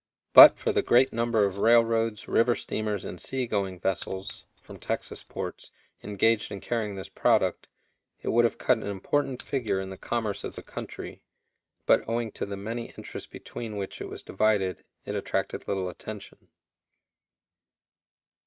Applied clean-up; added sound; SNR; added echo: neural mask model RNNoise.